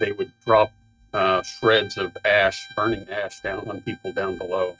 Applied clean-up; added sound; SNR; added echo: neural mask model RNNoise.